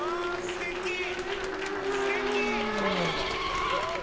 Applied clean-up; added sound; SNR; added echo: none; Race car, auto racing / Accelerating, revving, vroom; -4 dB; none.